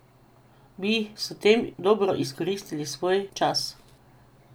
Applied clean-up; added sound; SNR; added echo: none; none; none; none.